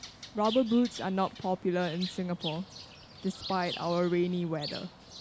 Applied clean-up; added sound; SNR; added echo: none; Bird; 13 dB; none.